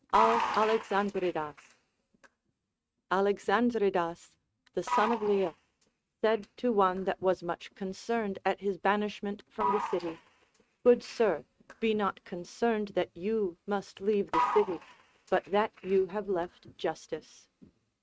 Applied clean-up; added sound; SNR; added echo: neural mask model RNNoise.